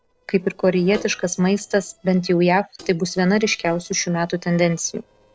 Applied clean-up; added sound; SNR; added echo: neural separator model SepFormer DNS4.